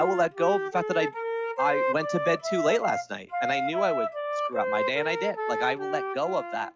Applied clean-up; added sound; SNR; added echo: classical method log-MMSE.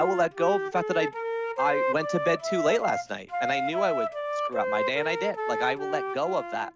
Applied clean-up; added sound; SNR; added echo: none; Wind instrument, woodwind instrument; 2 dB; none.